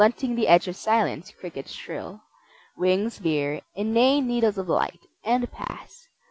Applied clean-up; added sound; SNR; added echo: none; none; none; none.